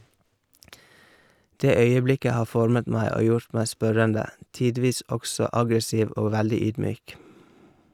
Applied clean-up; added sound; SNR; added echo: none; none; none; none.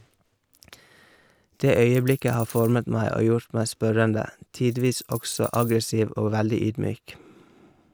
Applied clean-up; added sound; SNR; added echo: none; Coin (dropping); 19 dB; none.